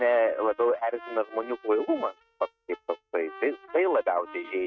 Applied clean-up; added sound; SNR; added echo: neural mask model RNNoise.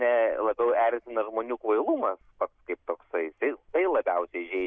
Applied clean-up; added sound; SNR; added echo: none; none; none; none.